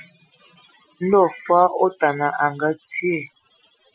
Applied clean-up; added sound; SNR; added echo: classical method Wiener filter.